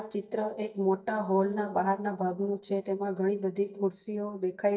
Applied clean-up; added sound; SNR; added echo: neural mask model DeepFilterNet 3.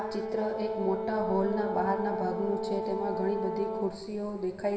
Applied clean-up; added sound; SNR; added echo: none; Brass instrument; 3 dB; reverberation time 2.1 s.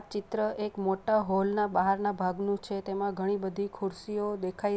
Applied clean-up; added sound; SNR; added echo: none; none; none; none.